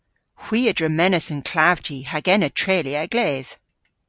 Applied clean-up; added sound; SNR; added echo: none; none; none; none.